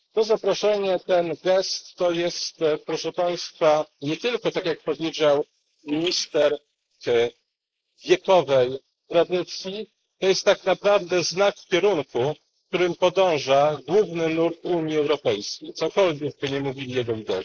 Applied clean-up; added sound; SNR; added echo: neural mask model Resemble Enhance denoiser.